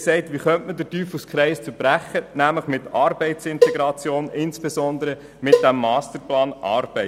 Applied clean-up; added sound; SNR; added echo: none; Cowbell; 1 dB; none.